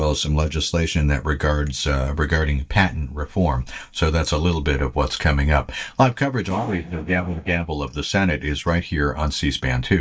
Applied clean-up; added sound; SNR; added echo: neural mask model DeepFilterNet 3.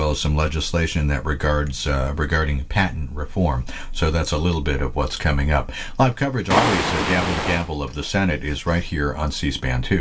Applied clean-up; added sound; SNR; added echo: none; Waves, surf; 1 dB; reverberation time 0.2 s.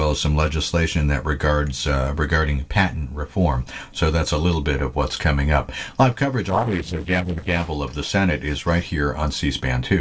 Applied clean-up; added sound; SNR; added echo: neural separator model SepFormer DNS4.